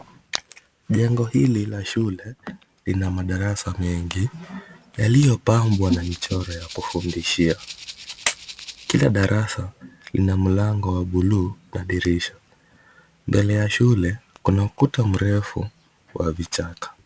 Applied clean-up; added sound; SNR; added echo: none; Rattle (instrument); 17 dB; none.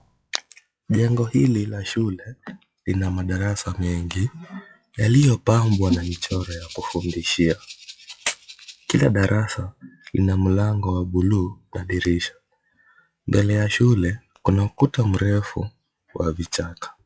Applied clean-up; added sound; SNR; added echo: classical method log-MMSE.